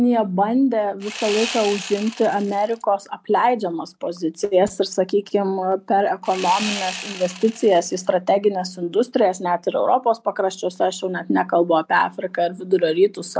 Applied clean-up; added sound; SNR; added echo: none; Sawing; 11 dB; none.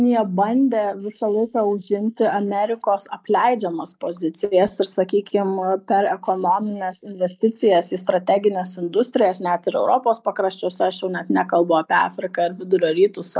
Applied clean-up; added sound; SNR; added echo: neural mask model Resemble Enhance denoiser.